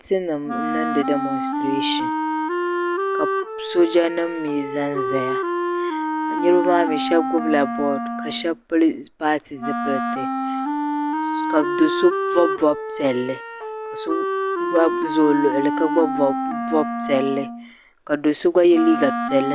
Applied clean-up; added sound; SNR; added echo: none; Wind instrument, woodwind instrument; 3 dB; none.